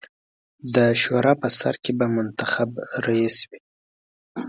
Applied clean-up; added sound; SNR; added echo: none; none; none; none.